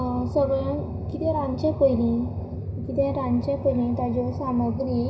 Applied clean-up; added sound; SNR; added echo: none; none; none; reverberation time 0.4 s.